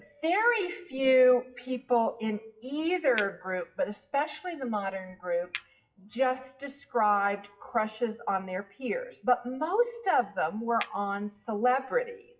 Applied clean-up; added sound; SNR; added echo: classical method WPE with log-MMSE.